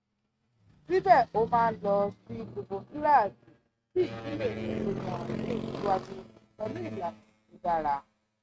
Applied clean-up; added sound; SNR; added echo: neural mask model RNNoise.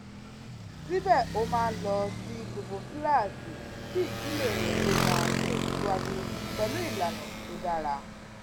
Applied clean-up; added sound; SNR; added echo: none; Motorcycle; 1 dB; none.